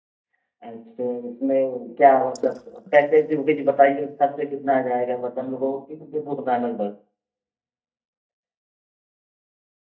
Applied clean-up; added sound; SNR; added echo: neural mask model DeepFilterNet 3.